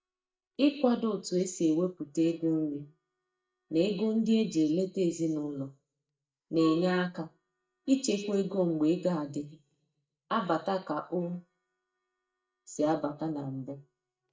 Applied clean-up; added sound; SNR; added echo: neural mask model DeepFilterNet 3.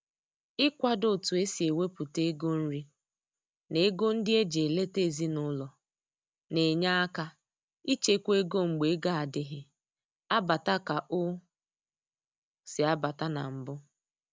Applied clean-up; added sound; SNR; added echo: none; none; none; none.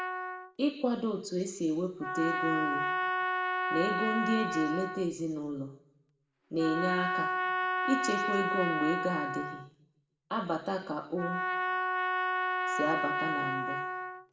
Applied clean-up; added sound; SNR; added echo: none; Trumpet; -1 dB; reverberation time 0.7 s.